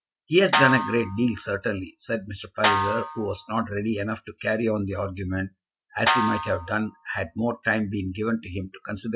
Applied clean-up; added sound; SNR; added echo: none; Snare drum; 3 dB; none.